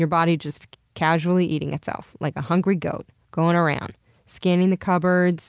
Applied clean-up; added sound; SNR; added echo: none; none; none; none.